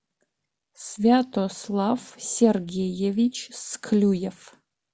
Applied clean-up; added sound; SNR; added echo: none; none; none; none.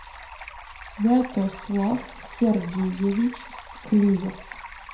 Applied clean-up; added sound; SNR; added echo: none; Stream; 16 dB; reverberation time 0.5 s.